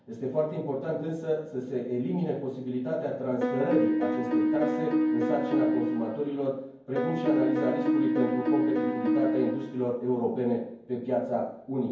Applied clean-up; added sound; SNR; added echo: none; Piano; -3 dB; reverberation time 0.9 s.